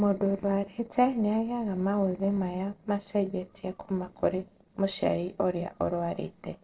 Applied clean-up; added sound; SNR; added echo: neural separator model SepFormer DNS4.